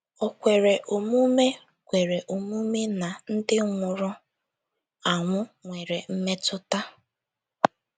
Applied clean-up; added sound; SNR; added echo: none; none; none; none.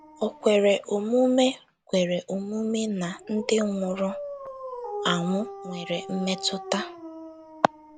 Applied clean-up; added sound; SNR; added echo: none; Dog; 13 dB; none.